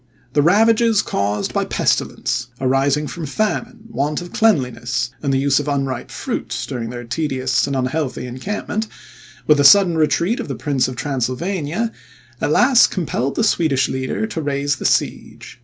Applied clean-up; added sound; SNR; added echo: none; none; none; none.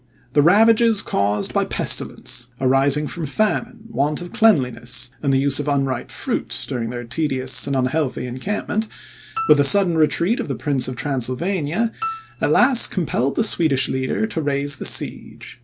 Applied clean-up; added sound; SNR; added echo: none; Piano; 13 dB; none.